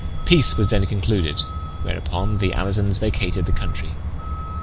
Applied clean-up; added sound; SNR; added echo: none; Truck; 3 dB; none.